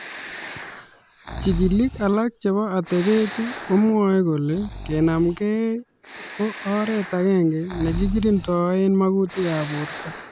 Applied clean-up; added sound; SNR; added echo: none; Breathing; 11 dB; none.